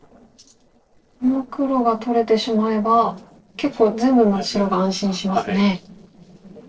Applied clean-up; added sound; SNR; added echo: neural separator model SepFormer DNS4.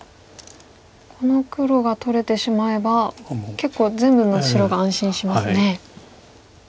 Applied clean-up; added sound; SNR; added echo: none; none; none; none.